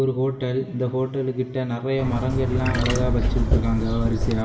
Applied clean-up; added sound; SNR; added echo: none; Trickle, dribble / Chirp, tweet; -2 dB; reverberation time 0.7 s.